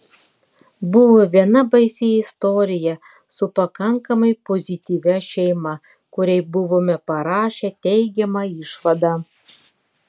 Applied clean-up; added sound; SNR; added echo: none; none; none; none.